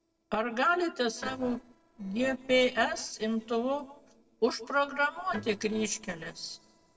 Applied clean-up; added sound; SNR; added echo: neural separator model SepFormer DNS4.